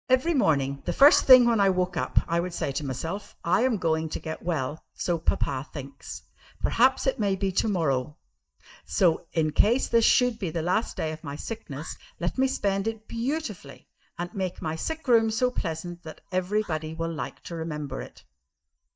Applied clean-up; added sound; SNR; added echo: neural mask model DeepFilterNet 3.